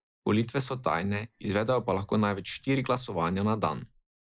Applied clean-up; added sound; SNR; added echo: neural mask model Resemble Enhance denoiser.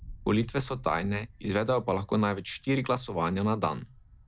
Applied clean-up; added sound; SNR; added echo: none; Wind; 20 dB; none.